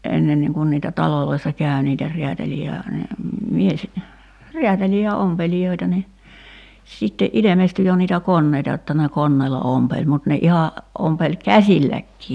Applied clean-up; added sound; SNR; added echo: none; none; none; none.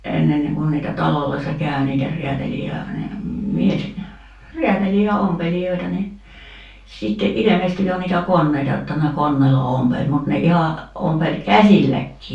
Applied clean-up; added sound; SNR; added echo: none; none; none; reverberation time 0.3 s.